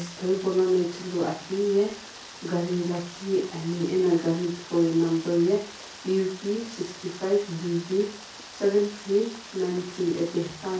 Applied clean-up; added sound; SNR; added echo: none; Rain; 17 dB; reverberation time 0.3 s.